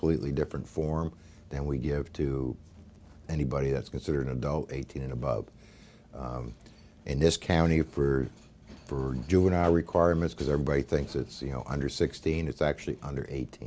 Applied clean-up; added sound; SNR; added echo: none; none; none; none.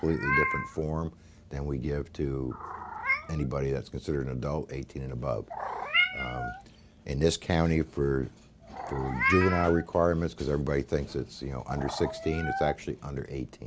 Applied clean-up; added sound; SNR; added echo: none; Meow; 5 dB; none.